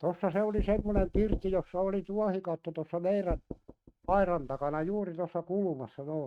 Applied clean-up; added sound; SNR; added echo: neural mask model RNNoise.